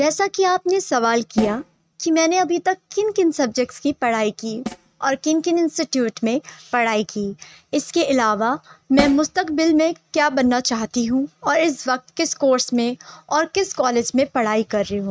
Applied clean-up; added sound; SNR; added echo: neural mask model RNNoise.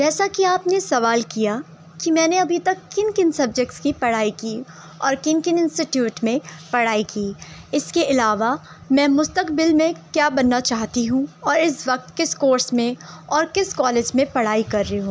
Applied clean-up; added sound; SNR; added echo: none; none; none; none.